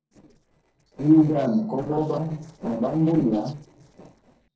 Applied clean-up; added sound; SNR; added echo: neural separator model SepFormer DNS4.